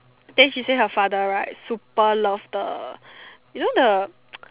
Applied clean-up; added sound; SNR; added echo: none; none; none; none.